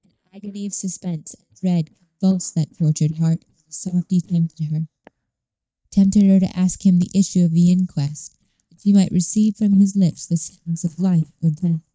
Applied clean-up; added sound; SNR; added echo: neural mask model DeepFilterNet 3.